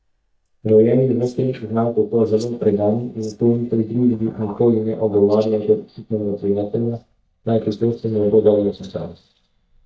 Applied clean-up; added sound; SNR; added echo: neural mask model DeepFilterNet 3.